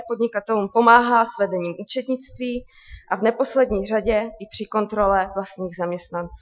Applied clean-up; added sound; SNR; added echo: classical method Wiener filter.